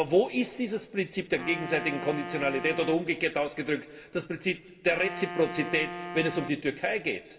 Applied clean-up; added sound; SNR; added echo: none; Wind instrument, woodwind instrument; 11 dB; reverberation time 2.0 s.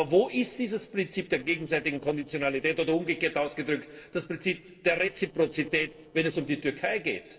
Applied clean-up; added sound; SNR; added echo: neural separator model SepFormer DNS4.